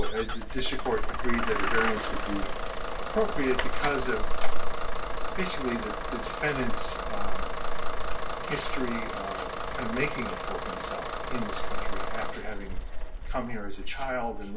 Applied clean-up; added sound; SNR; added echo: none; Engine starting / Bus; 9 dB; reverberation time 0.2 s.